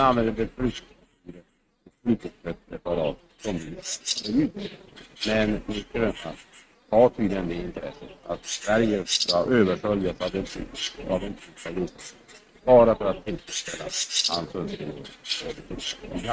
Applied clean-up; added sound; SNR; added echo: neural mask model RNNoise.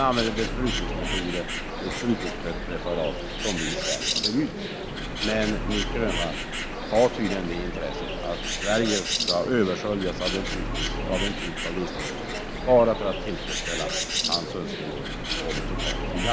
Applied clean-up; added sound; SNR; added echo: none; Bird; 1 dB; none.